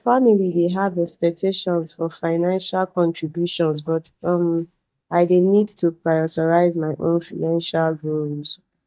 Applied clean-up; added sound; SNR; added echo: neural mask model DeepFilterNet 3.